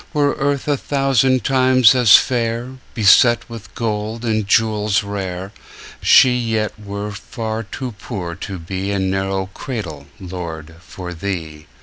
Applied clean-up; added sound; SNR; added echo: none; none; none; none.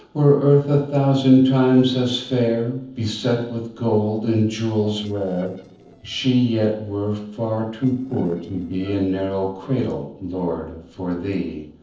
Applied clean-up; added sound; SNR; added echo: neural separator model SepFormer DNS4.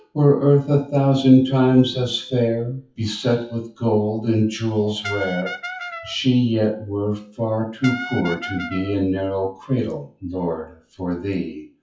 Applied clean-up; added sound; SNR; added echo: classical method WPE with log-MMSE.